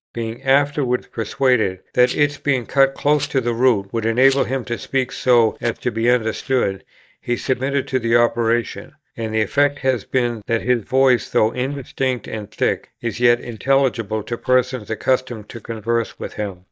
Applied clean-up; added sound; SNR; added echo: neural mask model DeepFilterNet 3.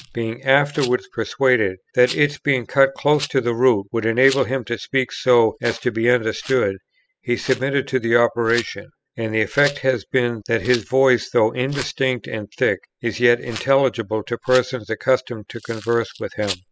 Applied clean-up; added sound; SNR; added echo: classical method spectral subtraction.